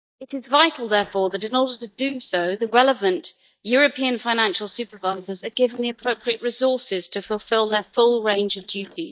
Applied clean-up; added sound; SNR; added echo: neural mask model DeepFilterNet 3.